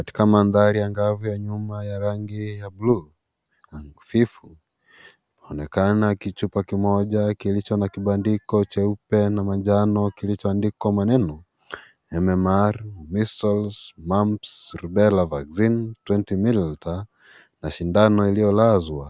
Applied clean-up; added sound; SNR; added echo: none; none; none; none.